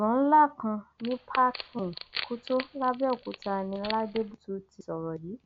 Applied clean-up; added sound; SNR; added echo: none; Wood; 13 dB; none.